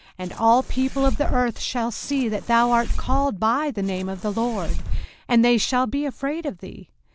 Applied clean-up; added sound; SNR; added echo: none; Fireworks; 2 dB; none.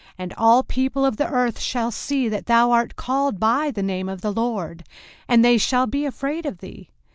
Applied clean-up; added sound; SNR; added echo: none; none; none; none.